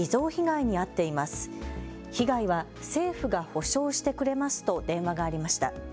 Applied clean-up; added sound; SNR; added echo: none; none; none; none.